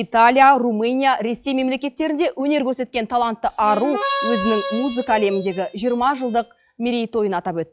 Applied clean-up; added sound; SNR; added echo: classical method log-MMSE.